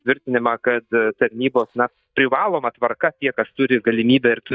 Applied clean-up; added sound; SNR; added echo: neural mask model DeepFilterNet 3.